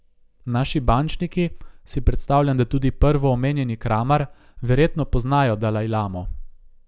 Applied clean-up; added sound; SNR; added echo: none; none; none; none.